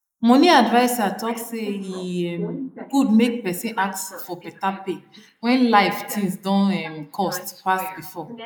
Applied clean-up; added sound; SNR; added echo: neural mask model Resemble Enhance denoiser.